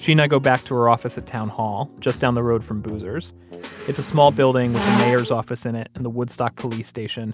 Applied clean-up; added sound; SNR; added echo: none; Squeak; 5 dB; none.